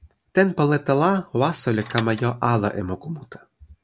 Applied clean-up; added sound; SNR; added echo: none; Tools; 8 dB; none.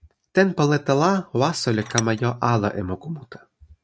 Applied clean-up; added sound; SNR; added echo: neural mask model RNNoise.